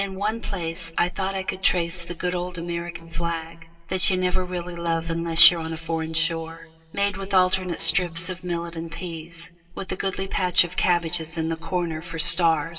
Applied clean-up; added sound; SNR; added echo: neural separator model SepFormer DNS4.